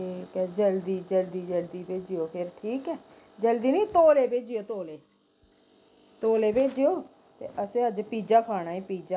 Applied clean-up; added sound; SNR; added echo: none; none; none; none.